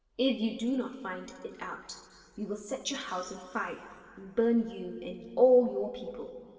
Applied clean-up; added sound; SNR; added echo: none; none; none; reverberation time 2.7 s.